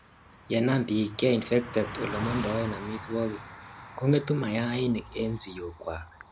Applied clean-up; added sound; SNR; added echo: none; Car passing by; 13 dB; none.